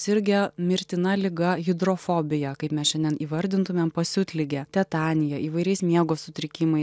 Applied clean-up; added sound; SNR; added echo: none; none; none; none.